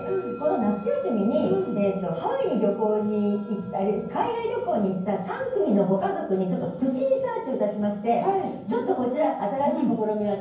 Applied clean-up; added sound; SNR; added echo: none; Musical instrument; 16 dB; reverberation time 0.9 s.